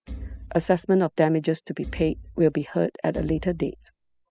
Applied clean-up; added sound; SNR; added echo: classical method spectral subtraction.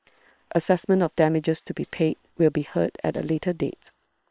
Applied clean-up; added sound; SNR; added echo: neural separator model SepFormer WHAM!.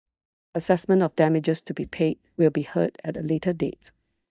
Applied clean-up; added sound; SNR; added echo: neural mask model DeepFilterNet 3.